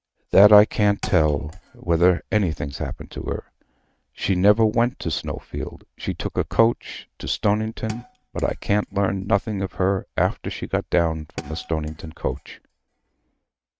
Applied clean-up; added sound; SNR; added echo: neural mask model RNNoise.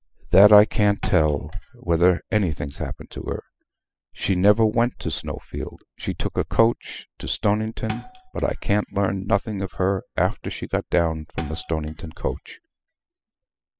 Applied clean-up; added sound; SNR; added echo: classical method spectral subtraction.